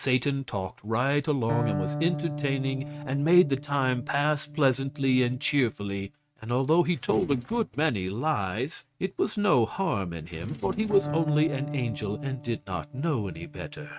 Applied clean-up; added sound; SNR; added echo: neural mask model RNNoise.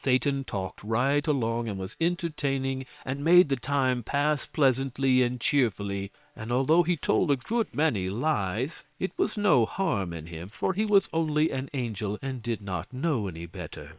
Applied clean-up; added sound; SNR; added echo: neural separator model SepFormer WHAM!.